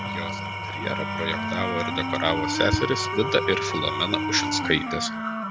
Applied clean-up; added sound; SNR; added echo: none; Engine / Tools + Wind instrument, woodwind instrument; 1 dB; none.